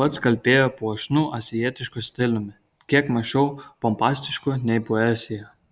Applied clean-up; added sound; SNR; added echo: none; none; none; none.